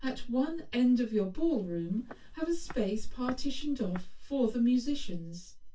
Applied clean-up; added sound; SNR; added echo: none; Walk, footsteps; 19 dB; reverberation time 0.2 s.